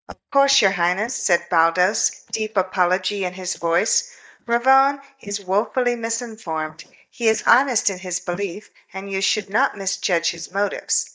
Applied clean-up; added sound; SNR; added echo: neural mask model DeepFilterNet 3.